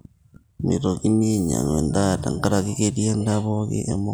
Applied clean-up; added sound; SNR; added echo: none; none; none; none.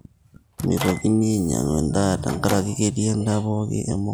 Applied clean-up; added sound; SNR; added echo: none; Microwave oven; 15 dB; none.